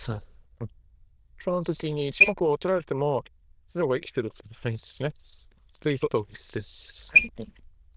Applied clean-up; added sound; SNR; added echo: neural diffusion model UNIVERSE++.